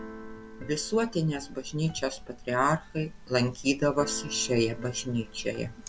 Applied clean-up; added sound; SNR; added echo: none; Keyboard (musical); 14 dB; none.